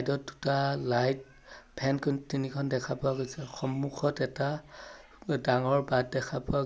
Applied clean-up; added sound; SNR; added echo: none; none; none; none.